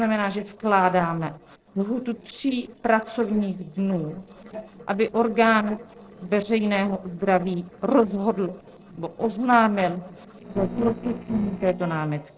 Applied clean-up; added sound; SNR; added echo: neural separator model SepFormer DNS4.